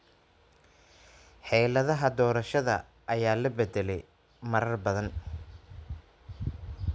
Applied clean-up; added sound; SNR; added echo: none; none; none; none.